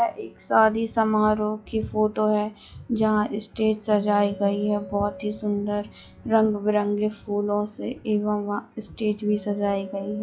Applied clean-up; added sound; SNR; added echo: classical method log-MMSE.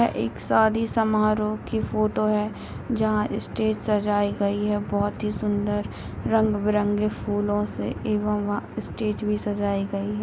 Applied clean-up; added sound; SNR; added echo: none; none; none; none.